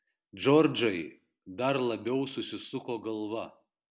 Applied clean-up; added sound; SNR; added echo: none; none; none; none.